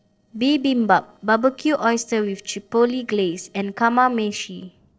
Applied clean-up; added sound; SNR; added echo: neural separator model SepFormer DNS4.